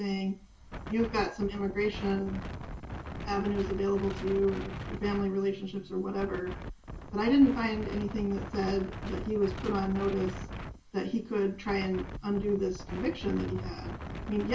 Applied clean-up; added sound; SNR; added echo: none; Wind; 9 dB; reverberation time 0.2 s.